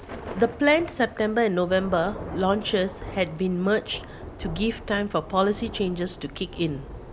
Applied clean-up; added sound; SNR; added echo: none; Thunder / Rain; 13 dB; none.